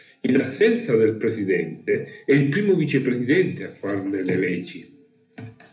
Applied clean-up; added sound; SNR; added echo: none; none; none; reverberation time 0.3 s.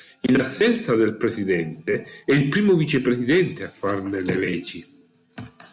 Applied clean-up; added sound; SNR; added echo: none; none; none; none.